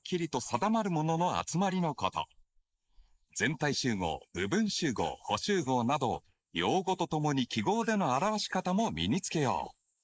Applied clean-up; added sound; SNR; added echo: neural mask model Resemble Enhance denoiser.